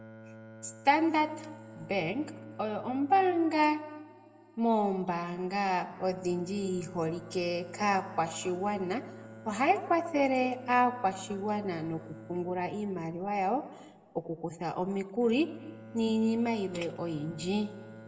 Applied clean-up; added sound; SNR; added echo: none; Bowed string instrument; 19 dB; reverberation time 1.5 s.